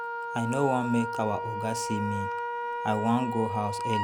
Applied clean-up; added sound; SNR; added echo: none; Wind instrument, woodwind instrument; 3 dB; none.